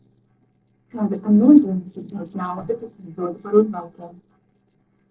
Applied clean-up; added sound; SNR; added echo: neural separator model SepFormer DNS4.